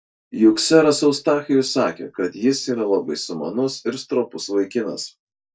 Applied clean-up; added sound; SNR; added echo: neural mask model DeepFilterNet 3.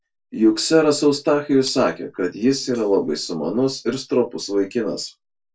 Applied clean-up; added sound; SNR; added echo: neural separator model SepFormer DNS4.